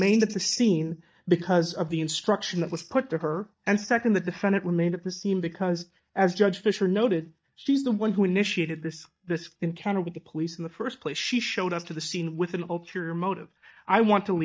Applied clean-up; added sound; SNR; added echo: neural mask model DeepFilterNet 3.